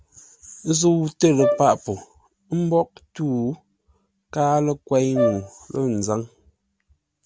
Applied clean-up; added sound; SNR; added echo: none; Brass instrument; 5 dB; none.